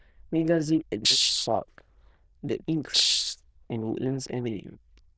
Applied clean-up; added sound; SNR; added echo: neural diffusion model UNIVERSE++.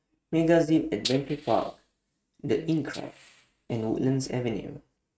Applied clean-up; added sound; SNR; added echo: neural mask model RNNoise.